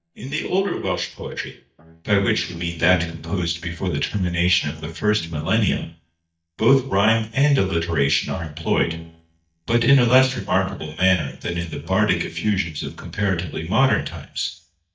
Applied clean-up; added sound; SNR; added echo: neural mask model DeepFilterNet 3.